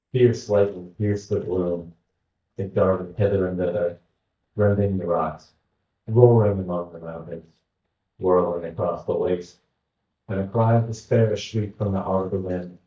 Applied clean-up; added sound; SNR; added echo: neural mask model DeepFilterNet 3.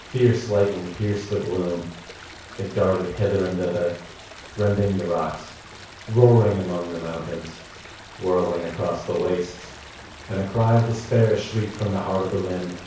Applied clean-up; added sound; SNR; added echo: none; Stream; 18 dB; reverberation time 0.6 s.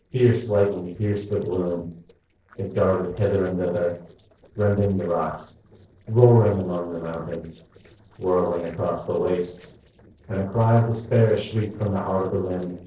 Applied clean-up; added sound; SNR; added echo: neural separator model SepFormer DNS4.